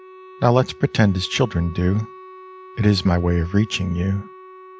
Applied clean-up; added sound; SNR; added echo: none; Wind instrument, woodwind instrument; 20 dB; none.